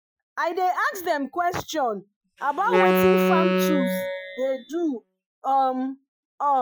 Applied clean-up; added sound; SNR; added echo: classical method Wiener filter.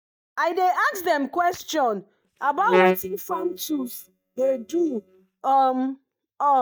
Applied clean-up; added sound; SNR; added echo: neural mask model DeepFilterNet 3.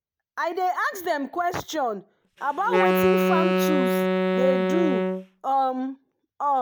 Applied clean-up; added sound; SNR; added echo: none; Wind instrument, woodwind instrument; -3 dB; none.